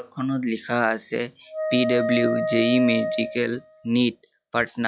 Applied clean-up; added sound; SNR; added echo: classical method log-MMSE.